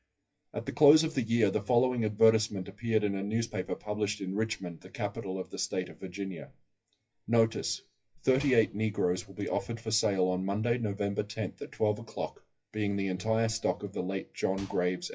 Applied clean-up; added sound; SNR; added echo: classical method WPE with log-MMSE.